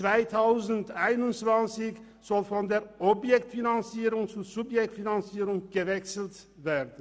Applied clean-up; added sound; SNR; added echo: none; none; none; none.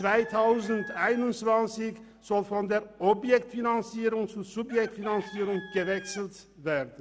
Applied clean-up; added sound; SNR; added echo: none; Chicken, rooster; 19 dB; none.